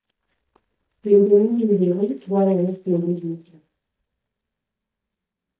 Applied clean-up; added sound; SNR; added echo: neural mask model DeepFilterNet 3.